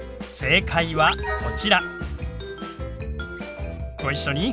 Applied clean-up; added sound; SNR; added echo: none; none; none; none.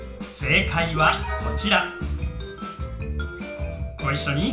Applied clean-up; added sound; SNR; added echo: none; none; none; reverberation time 0.4 s.